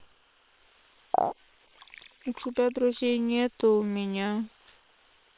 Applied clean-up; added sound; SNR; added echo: neural separator model SepFormer WHAM!.